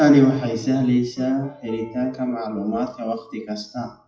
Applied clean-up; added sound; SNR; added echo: classical method WPE with log-MMSE.